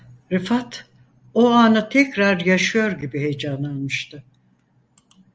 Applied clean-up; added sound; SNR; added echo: none; none; none; none.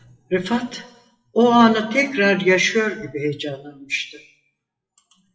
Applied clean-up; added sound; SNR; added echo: classical method WPE with log-MMSE.